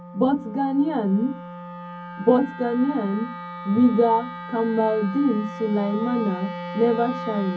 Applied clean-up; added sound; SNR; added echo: none; Wind instrument, woodwind instrument; 12 dB; reverberation time 0.3 s.